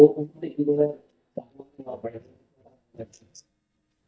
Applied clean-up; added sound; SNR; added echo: neural mask model DeepFilterNet 3.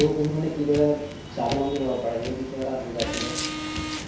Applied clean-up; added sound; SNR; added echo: none; Car; 7 dB; reverberation time 0.7 s.